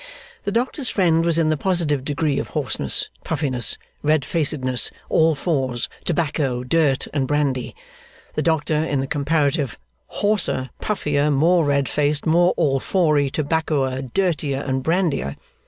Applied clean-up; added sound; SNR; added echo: none; none; none; none.